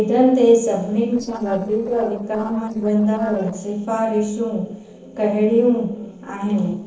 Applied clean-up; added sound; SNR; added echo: neural separator model SepFormer DNS4.